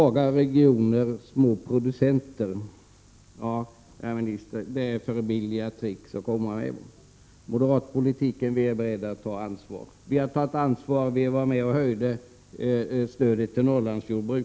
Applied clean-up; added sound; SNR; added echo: none; none; none; none.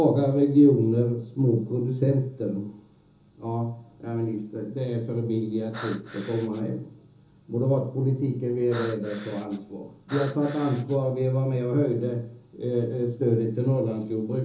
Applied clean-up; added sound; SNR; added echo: none; Breathing; 16 dB; reverberation time 1.2 s.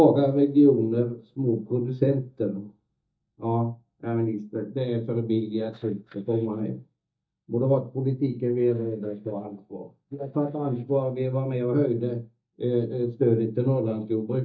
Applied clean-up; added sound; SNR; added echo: neural mask model DeepFilterNet 3.